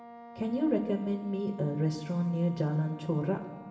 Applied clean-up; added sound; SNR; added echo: none; Wind instrument, woodwind instrument; 18 dB; reverberation time 1.3 s.